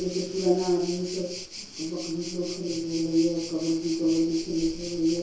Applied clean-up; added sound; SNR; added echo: none; Waves, surf; 13 dB; reverberation time 0.6 s.